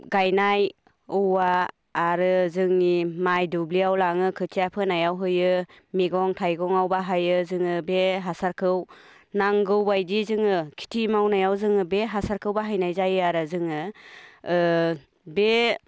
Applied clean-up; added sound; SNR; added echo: none; none; none; none.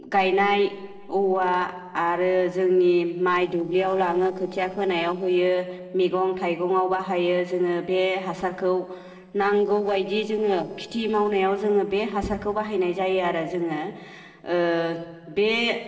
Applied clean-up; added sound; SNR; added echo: neural separator model SepFormer DNS4.